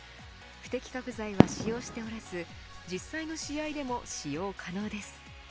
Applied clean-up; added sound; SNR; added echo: none; Fireworks; -5 dB; none.